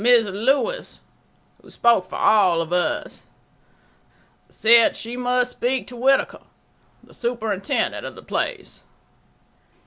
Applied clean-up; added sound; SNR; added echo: none; none; none; none.